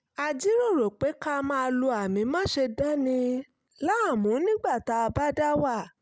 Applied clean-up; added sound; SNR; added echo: none; none; none; none.